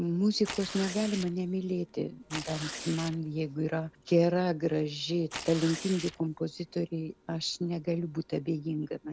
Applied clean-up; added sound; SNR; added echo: none; Tearing; 12 dB; none.